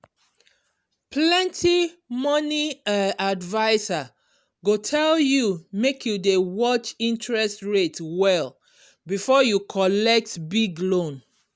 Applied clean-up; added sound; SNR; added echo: none; none; none; none.